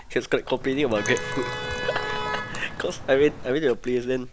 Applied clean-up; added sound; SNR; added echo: none; Liquid + Motor vehicle (road); 7 dB; none.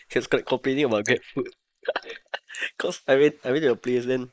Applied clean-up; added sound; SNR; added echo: neural mask model Resemble Enhance denoiser.